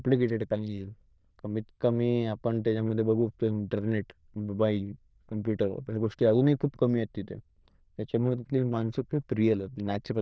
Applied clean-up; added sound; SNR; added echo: neural diffusion model UNIVERSE++.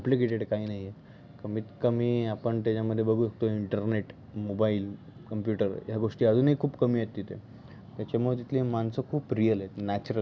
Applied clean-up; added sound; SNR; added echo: none; none; none; none.